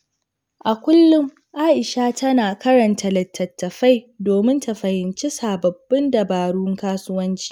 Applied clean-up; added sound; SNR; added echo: none; none; none; none.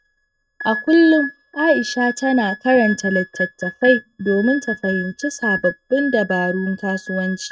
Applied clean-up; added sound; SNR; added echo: neural mask model RNNoise.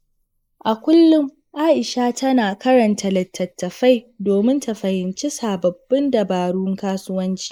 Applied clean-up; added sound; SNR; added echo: neural mask model Resemble Enhance denoiser.